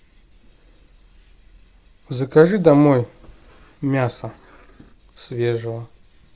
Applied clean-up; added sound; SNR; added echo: none; none; none; none.